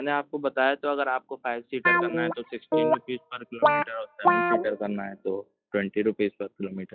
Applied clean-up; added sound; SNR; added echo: classical method log-MMSE.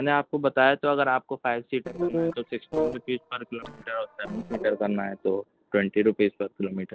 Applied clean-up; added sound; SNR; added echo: neural separator model SepFormer DNS4.